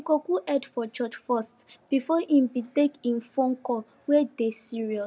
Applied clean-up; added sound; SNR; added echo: none; none; none; none.